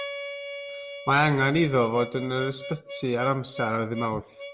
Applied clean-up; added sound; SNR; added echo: none; Harmonica; 12 dB; none.